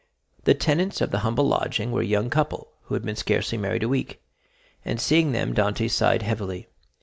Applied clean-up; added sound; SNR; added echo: none; none; none; none.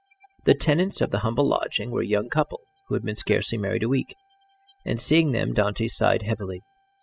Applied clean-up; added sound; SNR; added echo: classical method spectral subtraction.